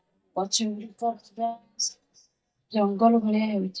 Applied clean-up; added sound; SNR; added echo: neural mask model DeepFilterNet 3.